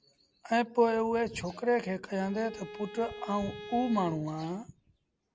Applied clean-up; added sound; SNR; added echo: none; Bowed string instrument; 14 dB; none.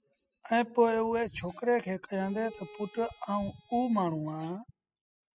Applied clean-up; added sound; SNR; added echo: classical method spectral subtraction.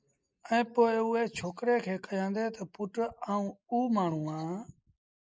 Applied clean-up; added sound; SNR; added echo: neural mask model Resemble Enhance denoiser.